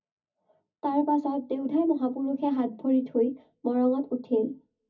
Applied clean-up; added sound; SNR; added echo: none; none; none; reverberation time 0.4 s.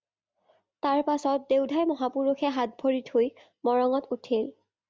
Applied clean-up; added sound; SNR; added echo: none; none; none; none.